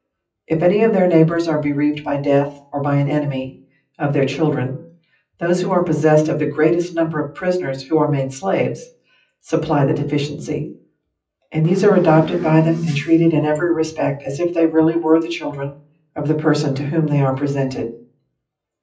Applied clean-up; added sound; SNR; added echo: classical method WPE with log-MMSE.